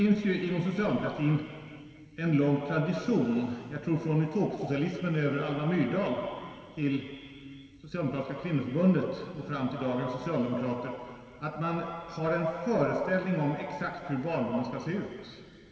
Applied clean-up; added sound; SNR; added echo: none; none; none; reverberation time 2.5 s.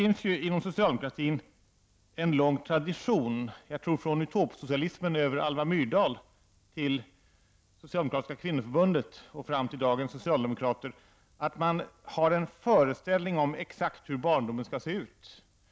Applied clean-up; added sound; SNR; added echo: none; none; none; none.